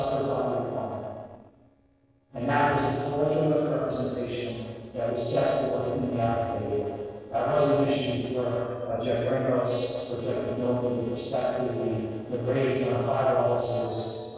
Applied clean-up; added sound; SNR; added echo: neural separator model SepFormer DNS4.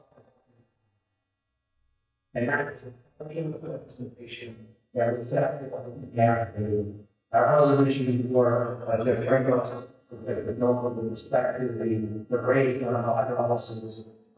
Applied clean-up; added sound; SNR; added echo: neural mask model DeepFilterNet 3.